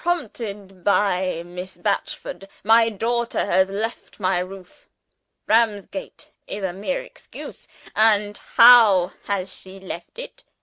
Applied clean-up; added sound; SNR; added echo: none; none; none; none.